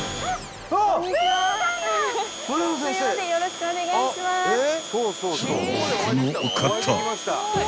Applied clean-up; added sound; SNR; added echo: none; Domestic sounds, home sounds; 10 dB; none.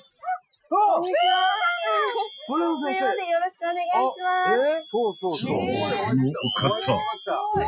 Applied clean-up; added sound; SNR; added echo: classical method Wiener filter.